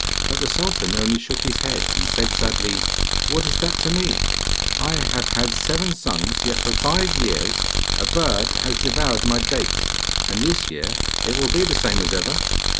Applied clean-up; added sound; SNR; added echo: none; Tools; -5 dB; none.